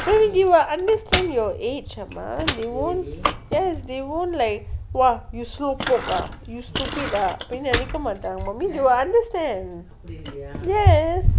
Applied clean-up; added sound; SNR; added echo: none; Bicycle; 3 dB; none.